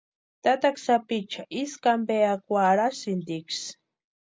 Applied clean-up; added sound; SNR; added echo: none; none; none; none.